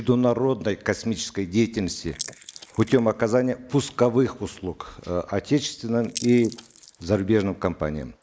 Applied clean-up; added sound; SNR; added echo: neural mask model Resemble Enhance denoiser.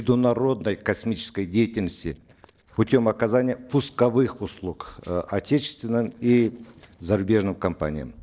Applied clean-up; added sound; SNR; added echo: neural separator model SepFormer DNS4.